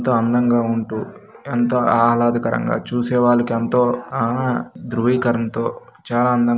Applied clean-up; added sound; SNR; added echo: none; none; none; none.